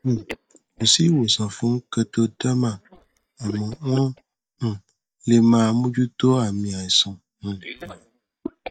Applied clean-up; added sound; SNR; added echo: neural mask model DeepFilterNet 3.